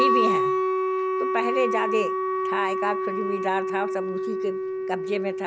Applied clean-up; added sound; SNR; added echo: none; Wind instrument, woodwind instrument; -4 dB; none.